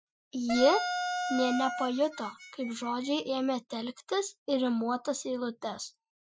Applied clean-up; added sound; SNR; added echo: classical method Wiener filter.